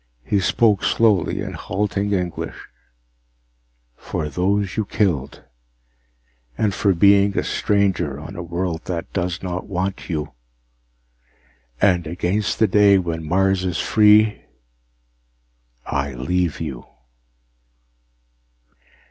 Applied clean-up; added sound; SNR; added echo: none; none; none; none.